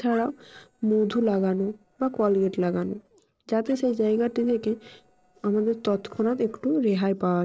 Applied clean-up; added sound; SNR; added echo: neural separator model SepFormer DNS4.